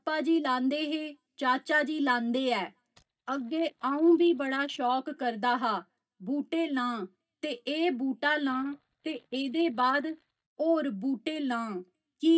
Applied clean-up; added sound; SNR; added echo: neural mask model DeepFilterNet 3.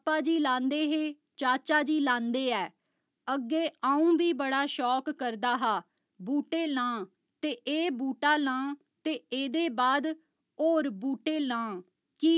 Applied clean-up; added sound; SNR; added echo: none; none; none; none.